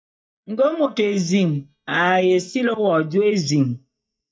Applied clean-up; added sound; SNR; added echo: neural mask model DeepFilterNet 3.